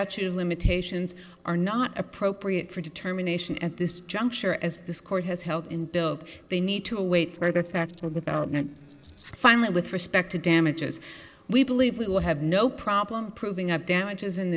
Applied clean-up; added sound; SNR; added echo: neural separator model SepFormer DNS4.